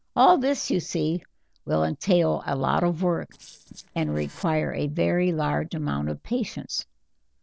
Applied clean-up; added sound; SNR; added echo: neural separator model SepFormer DNS4.